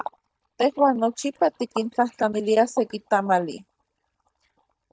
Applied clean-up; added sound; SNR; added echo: neural mask model DeepFilterNet 3.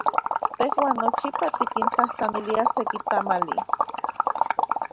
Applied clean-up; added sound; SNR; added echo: none; Liquid; -4 dB; none.